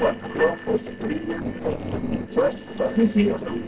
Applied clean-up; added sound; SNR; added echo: neural separator model SepFormer DNS4.